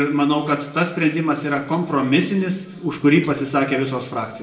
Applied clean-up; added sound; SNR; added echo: neural separator model SepFormer DNS4.